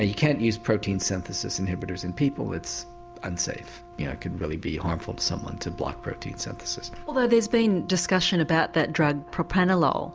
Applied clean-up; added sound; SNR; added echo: none; Brass instrument; 19 dB; none.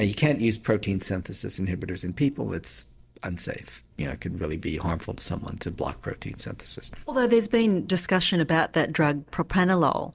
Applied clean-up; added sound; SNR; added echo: neural separator model SepFormer DNS4.